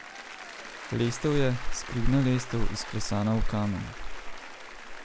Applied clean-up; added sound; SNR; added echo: none; Applause / Cheering; 14 dB; none.